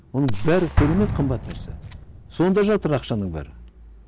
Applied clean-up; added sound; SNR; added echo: none; Gunshot, gunfire + Explosion; 5 dB; none.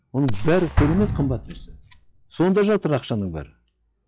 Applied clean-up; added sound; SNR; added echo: classical method log-MMSE.